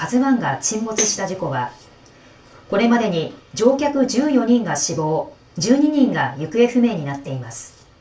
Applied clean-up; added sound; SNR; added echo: none; Tambourine; 9 dB; reverberation time 0.3 s.